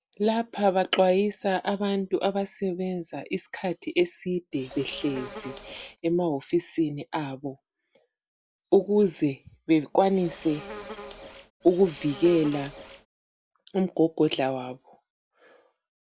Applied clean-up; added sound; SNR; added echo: none; Insect; 14 dB; none.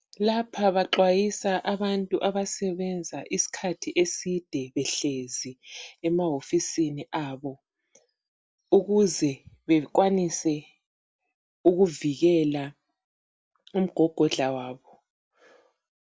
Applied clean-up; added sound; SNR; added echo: none; none; none; none.